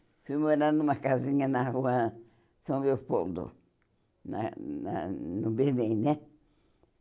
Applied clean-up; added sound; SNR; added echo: none; none; none; none.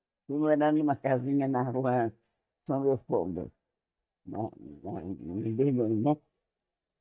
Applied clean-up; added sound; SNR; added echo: neural mask model DeepFilterNet 3.